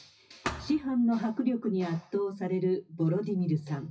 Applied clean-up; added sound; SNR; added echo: classical method WPE with log-MMSE.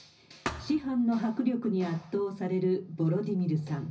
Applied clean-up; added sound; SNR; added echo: none; Thump, thud; 12 dB; reverberation time 0.4 s.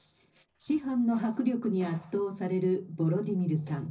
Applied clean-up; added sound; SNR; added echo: neural separator model SepFormer DNS4.